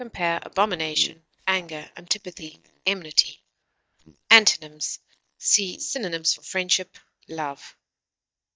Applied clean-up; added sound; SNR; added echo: neural mask model DeepFilterNet 3.